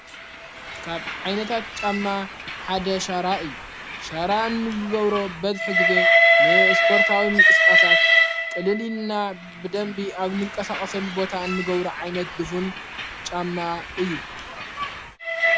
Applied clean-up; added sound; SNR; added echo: none; Train; -4 dB; none.